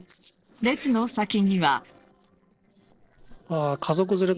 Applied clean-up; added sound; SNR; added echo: neural separator model SepFormer DNS4.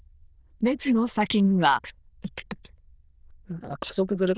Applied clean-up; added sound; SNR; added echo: neural diffusion model UNIVERSE++.